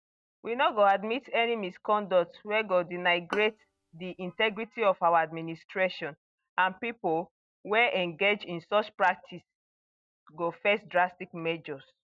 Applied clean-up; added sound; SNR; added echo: neural mask model RNNoise.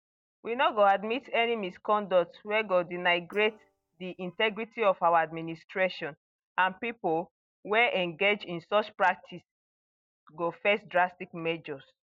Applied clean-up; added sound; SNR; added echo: neural mask model DeepFilterNet 3.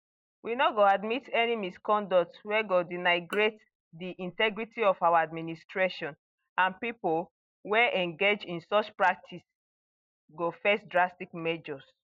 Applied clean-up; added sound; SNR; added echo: neural mask model Resemble Enhance denoiser.